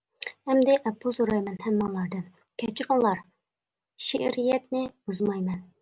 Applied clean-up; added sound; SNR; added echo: none; none; none; none.